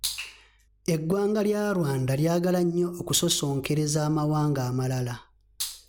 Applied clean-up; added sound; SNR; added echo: none; none; none; none.